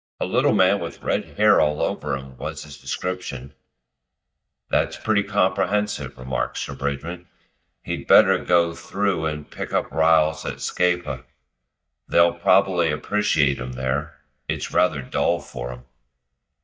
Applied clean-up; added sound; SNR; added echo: neural mask model DeepFilterNet 3.